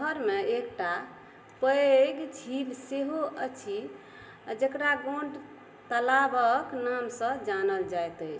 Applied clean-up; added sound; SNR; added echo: none; none; none; reverberation time 0.7 s.